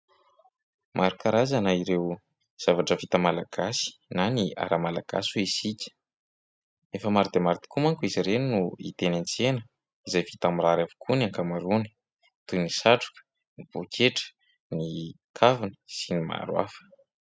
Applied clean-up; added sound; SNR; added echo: none; none; none; none.